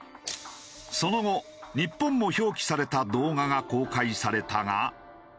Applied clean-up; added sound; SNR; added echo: none; none; none; none.